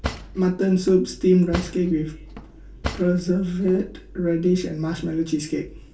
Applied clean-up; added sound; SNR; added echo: none; Cutlery, silverware / Drawer open or close; 12 dB; reverberation time 0.2 s.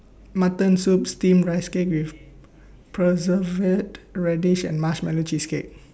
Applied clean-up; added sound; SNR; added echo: none; none; none; none.